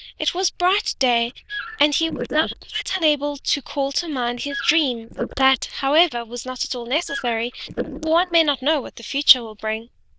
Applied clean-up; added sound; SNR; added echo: neural diffusion model UNIVERSE++.